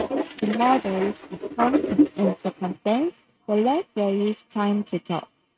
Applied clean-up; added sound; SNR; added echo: neural mask model RNNoise.